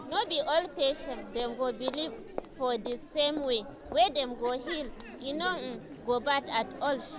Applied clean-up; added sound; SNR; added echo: none; Crowd; 11 dB; none.